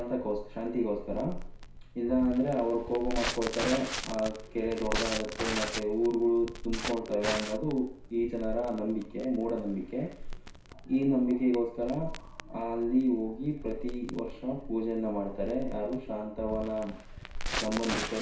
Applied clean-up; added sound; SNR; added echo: none; Crackle; 7 dB; reverberation time 0.6 s.